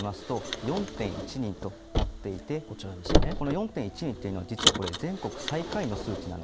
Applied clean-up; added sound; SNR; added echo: none; Car; -2 dB; none.